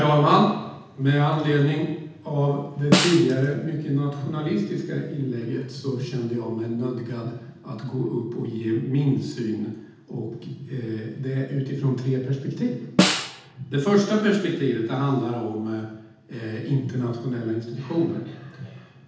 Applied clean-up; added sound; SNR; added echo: none; Snare drum; 1 dB; reverberation time 0.8 s.